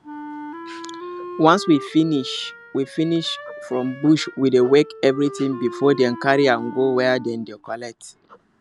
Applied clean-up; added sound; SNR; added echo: none; Wind instrument, woodwind instrument; 15 dB; none.